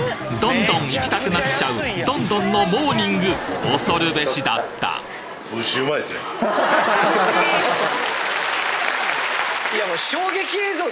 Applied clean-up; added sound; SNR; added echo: none; none; none; none.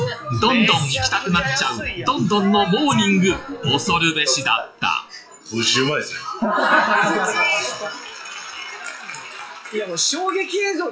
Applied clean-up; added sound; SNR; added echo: classical method WPE with log-MMSE.